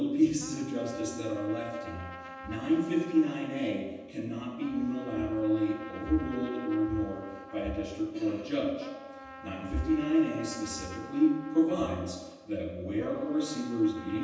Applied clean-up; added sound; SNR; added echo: none; Trumpet; 16 dB; reverberation time 1.1 s.